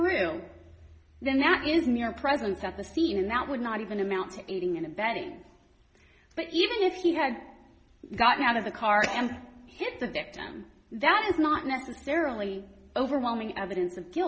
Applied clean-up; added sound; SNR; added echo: none; none; none; none.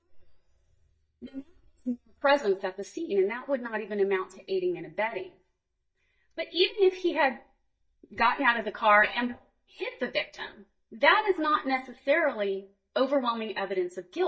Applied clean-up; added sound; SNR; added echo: neural mask model DeepFilterNet 3.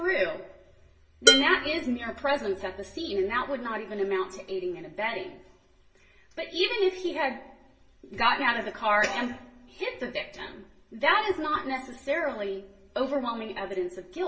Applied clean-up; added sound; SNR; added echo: none; Dishes, pots, and pans; -4 dB; reverberation time 0.2 s.